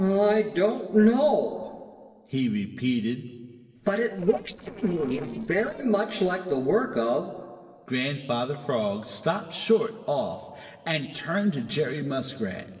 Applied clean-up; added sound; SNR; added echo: neural separator model SepFormer DNS4.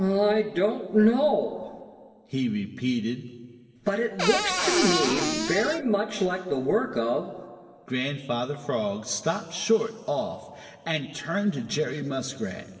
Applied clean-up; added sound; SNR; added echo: none; Cupboard open or close / Door; 0 dB; reverberation time 2.0 s.